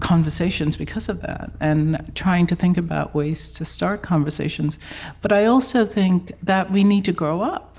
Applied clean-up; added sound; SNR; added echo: none; Bass guitar; 20 dB; none.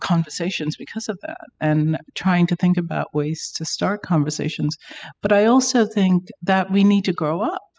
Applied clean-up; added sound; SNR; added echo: classical method spectral subtraction.